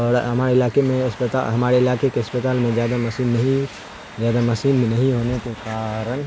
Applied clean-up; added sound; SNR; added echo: none; Domestic sounds, home sounds; 19 dB; none.